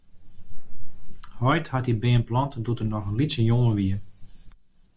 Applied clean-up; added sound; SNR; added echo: none; none; none; none.